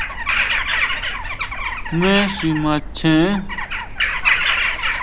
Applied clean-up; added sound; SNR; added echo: none; Bird vocalization, bird call, bird song / Crow; -1 dB; none.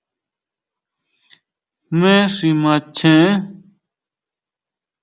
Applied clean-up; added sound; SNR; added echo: none; none; none; none.